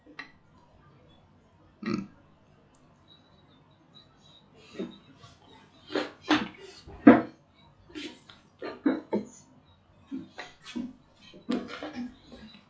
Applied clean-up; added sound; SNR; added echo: classical method log-MMSE.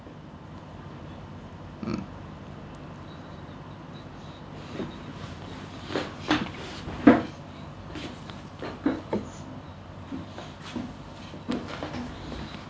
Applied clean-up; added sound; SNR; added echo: none; none; none; none.